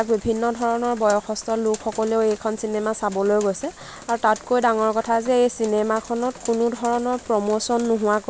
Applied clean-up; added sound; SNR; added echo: none; none; none; none.